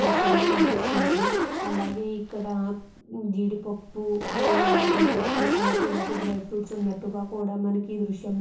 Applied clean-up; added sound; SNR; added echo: none; Zipper (clothing); -2 dB; reverberation time 0.8 s.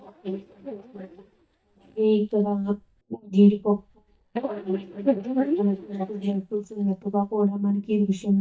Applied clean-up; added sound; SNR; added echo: neural mask model DeepFilterNet 3.